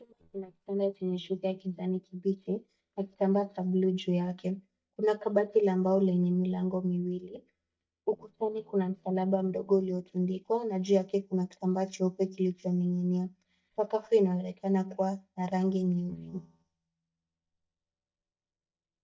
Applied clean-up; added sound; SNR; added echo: neural mask model DeepFilterNet 3.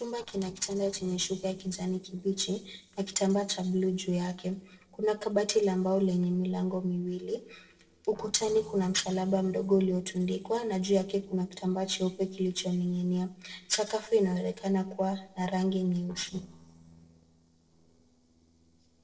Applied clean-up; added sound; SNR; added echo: neural separator model SepFormer DNS4.